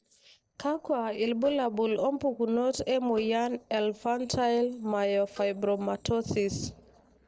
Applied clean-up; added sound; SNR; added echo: neural separator model SepFormer DNS4.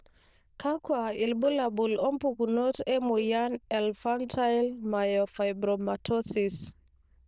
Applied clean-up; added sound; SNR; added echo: neural diffusion model UNIVERSE++.